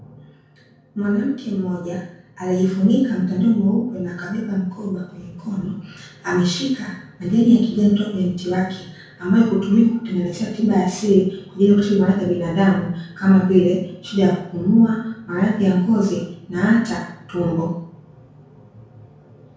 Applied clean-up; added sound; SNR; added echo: none; none; none; reverberation time 0.6 s.